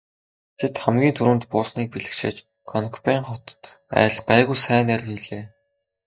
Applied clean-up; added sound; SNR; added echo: neural mask model DeepFilterNet 3.